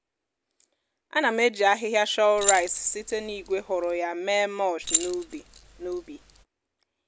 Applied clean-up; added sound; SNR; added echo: none; Keys jangling; 5 dB; none.